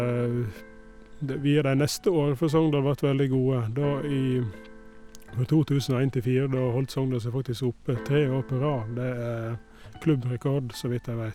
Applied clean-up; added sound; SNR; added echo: none; Keyboard (musical); 18 dB; none.